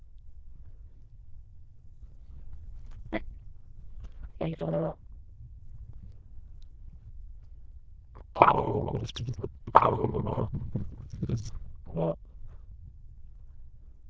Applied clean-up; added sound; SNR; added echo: neural diffusion model UNIVERSE++.